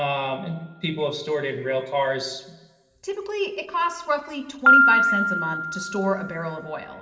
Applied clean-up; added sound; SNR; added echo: none; Piano; -2 dB; reverberation time 1.7 s.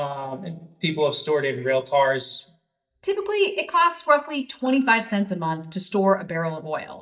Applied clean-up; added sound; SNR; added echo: neural mask model DeepFilterNet 3.